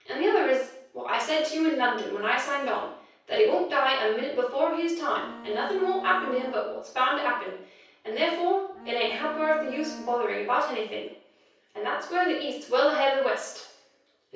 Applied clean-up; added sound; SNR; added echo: none; Bowed string instrument; 16 dB; reverberation time 0.6 s.